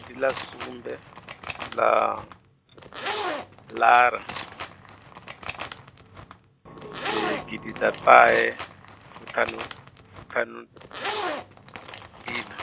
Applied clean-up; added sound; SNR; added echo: none; Zipper (clothing); 11 dB; none.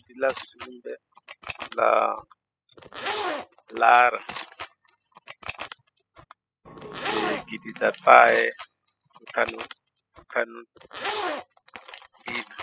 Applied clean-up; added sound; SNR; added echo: classical method spectral subtraction.